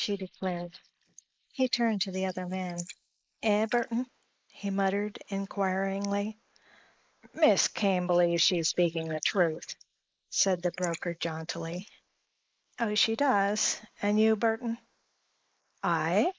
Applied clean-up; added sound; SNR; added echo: neural mask model Resemble Enhance denoiser.